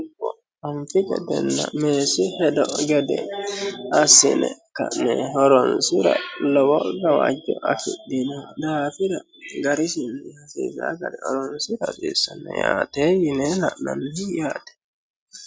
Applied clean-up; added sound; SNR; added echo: none; none; none; none.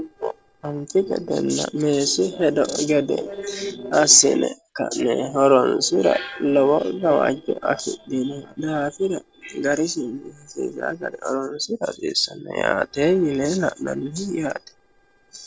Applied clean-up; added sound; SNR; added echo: neural separator model SepFormer DNS4.